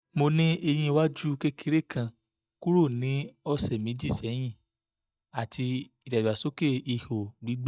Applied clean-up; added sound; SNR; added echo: neural mask model DeepFilterNet 3.